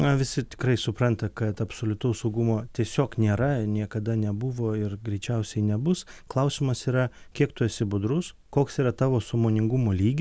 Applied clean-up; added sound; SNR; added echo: none; none; none; none.